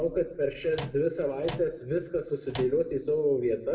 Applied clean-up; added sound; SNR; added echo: none; Microwave oven; 13 dB; reverberation time 1.0 s.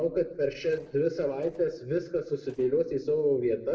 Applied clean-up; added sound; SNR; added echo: neural separator model SepFormer DNS4.